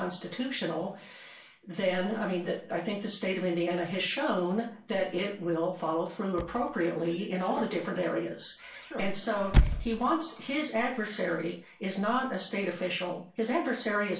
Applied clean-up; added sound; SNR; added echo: none; Squeak / Slam / Wood; 1 dB; reverberation time 0.3 s.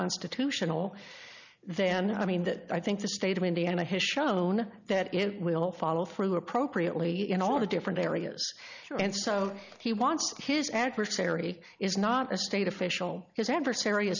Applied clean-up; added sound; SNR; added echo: none; none; none; none.